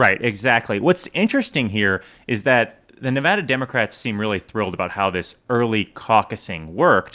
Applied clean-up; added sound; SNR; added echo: none; none; none; none.